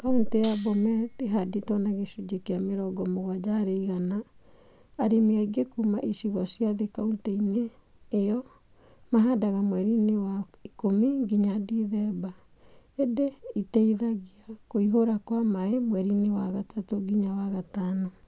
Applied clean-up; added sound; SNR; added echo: none; Cutlery, silverware; 14 dB; none.